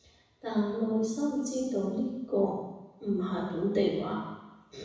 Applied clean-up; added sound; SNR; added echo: none; none; none; reverberation time 1.1 s.